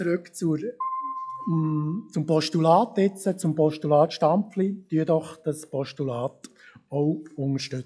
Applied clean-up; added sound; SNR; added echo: classical method log-MMSE.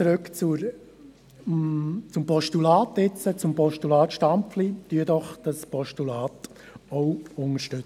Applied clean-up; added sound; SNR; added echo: none; none; none; none.